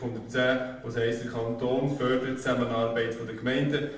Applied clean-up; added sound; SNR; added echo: none; none; none; reverberation time 0.6 s.